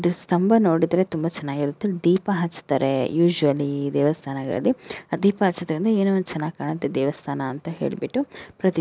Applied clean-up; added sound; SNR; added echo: none; none; none; none.